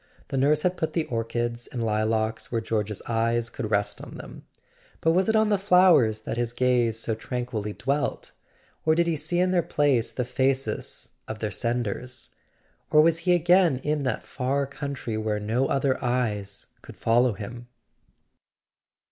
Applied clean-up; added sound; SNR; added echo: none; none; none; none.